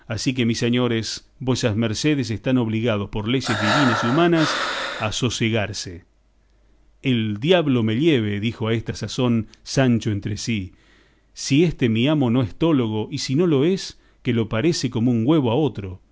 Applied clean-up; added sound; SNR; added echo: none; Breathing; 3 dB; none.